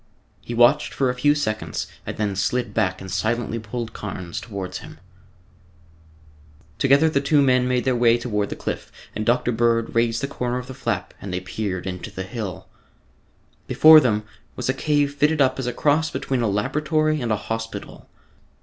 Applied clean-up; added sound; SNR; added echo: none; none; none; none.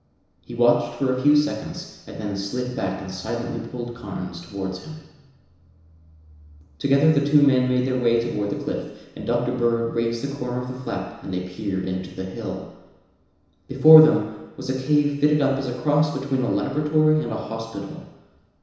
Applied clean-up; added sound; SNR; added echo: none; none; none; reverberation time 1.0 s.